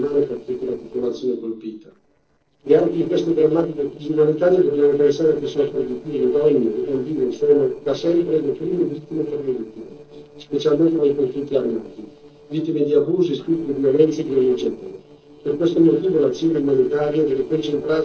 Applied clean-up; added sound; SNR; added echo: neural separator model SepFormer DNS4.